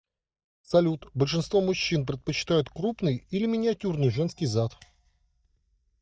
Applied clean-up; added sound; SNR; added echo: neural mask model DeepFilterNet 3.